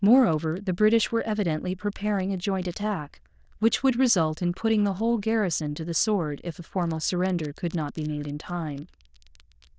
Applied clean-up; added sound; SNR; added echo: neural diffusion model UNIVERSE++.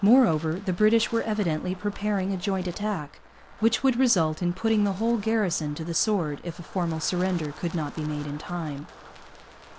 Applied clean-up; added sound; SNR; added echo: none; Wind; 20 dB; none.